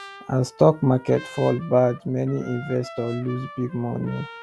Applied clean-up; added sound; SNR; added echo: none; Trumpet; 18 dB; none.